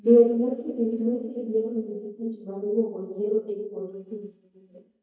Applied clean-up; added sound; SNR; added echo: neural mask model DeepFilterNet 3.